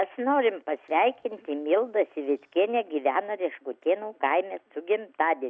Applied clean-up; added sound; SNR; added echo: none; none; none; none.